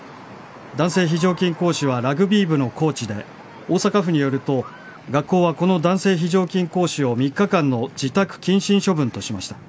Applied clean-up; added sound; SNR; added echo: none; none; none; none.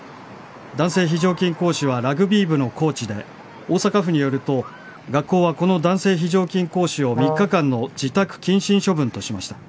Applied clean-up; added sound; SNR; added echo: none; Brass instrument; 5 dB; none.